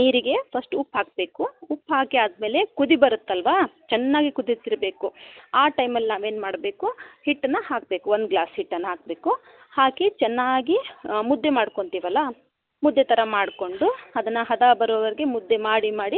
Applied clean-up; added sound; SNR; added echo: none; none; none; none.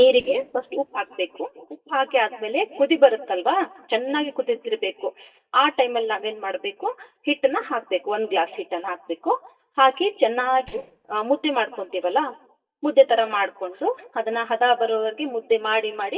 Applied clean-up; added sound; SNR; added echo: neural mask model DeepFilterNet 3.